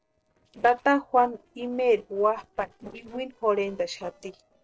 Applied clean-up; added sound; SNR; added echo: neural separator model SepFormer DNS4.